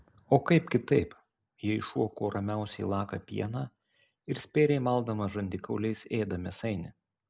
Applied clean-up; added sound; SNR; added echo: none; none; none; none.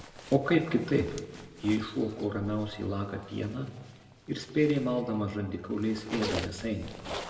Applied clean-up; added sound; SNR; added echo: none; Zipper (clothing); 13 dB; reverberation time 1.4 s.